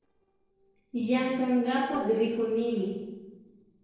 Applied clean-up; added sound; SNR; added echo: neural separator model SepFormer DNS4.